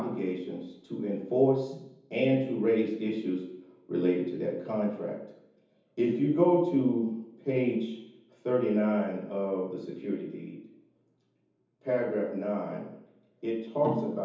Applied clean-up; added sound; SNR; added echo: none; none; none; reverberation time 0.9 s.